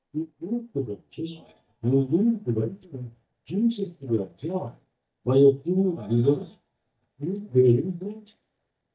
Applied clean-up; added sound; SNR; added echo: neural mask model DeepFilterNet 3.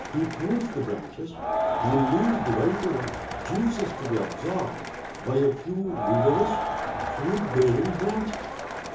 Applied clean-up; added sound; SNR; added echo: none; Crowd; 4 dB; reverberation time 0.8 s.